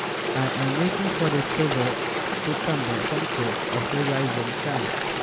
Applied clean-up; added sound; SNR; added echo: none; Stream; -2 dB; none.